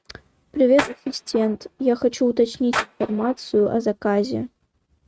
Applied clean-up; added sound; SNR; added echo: neural mask model RNNoise.